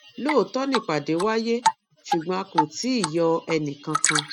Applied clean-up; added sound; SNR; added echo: neural mask model RNNoise.